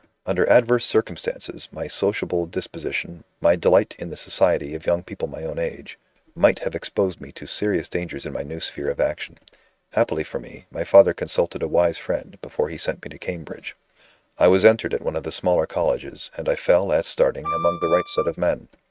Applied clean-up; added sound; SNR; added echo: neural mask model RNNoise.